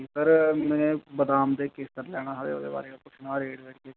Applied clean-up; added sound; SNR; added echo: none; none; none; none.